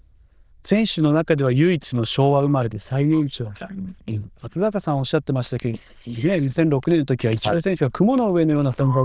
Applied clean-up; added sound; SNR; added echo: neural diffusion model UNIVERSE++.